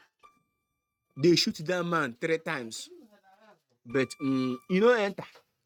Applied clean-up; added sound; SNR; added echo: neural mask model RNNoise.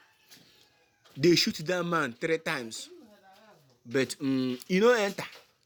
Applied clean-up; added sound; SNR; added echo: none; none; none; none.